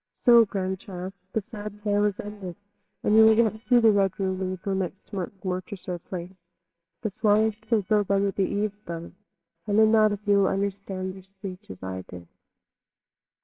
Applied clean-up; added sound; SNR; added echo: neural separator model SepFormer WHAMR!.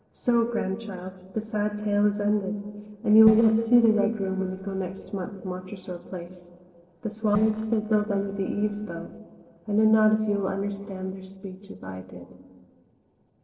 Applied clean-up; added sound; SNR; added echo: neural separator model SepFormer DNS4.